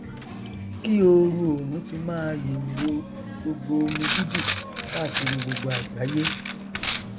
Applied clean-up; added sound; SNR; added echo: none; Coin (dropping); 5 dB; none.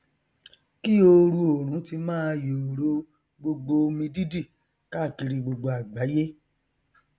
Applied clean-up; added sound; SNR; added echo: none; none; none; none.